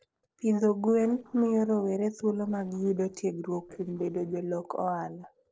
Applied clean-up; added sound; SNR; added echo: neural separator model SepFormer DNS4.